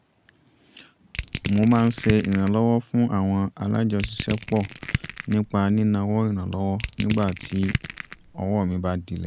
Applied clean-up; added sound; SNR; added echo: none; Crushing; 7 dB; none.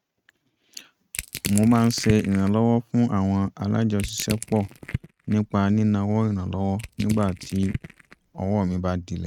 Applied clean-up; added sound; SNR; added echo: neural mask model RNNoise.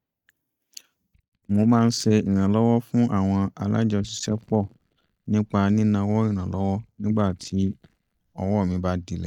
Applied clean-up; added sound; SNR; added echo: neural mask model DeepFilterNet 3.